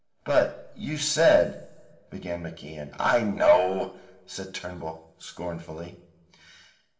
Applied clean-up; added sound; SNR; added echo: none; none; none; reverberation time 0.8 s.